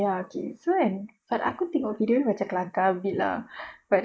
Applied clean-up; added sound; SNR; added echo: neural mask model Resemble Enhance denoiser.